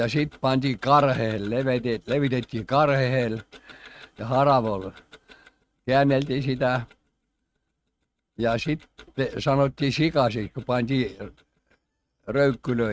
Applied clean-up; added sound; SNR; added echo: neural mask model RNNoise.